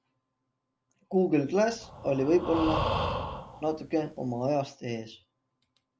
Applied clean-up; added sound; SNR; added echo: none; Breathing; 4 dB; none.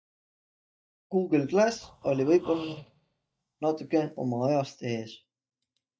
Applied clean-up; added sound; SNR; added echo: neural mask model DeepFilterNet 3.